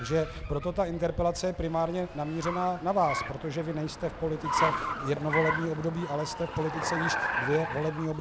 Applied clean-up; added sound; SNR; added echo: none; Car; 4 dB; none.